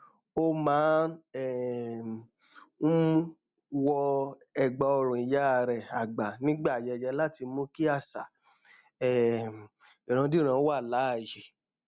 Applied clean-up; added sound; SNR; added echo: none; none; none; none.